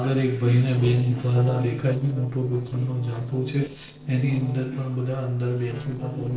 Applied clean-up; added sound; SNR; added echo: neural separator model SepFormer DNS4.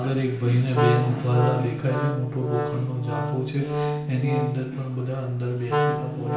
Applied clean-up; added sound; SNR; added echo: none; Wind instrument, woodwind instrument; 3 dB; reverberation time 0.5 s.